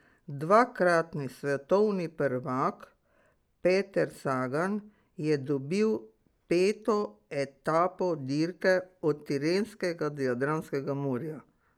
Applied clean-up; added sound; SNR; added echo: none; none; none; none.